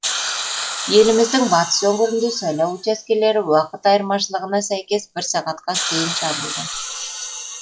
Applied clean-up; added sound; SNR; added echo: classical method log-MMSE.